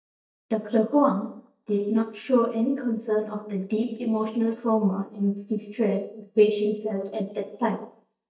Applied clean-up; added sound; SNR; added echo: neural mask model DeepFilterNet 3.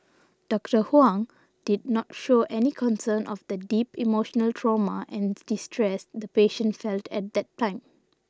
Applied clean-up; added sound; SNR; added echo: none; none; none; none.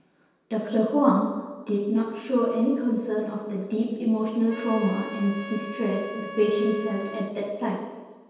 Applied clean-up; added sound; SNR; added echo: none; Trumpet; 13 dB; reverberation time 1.2 s.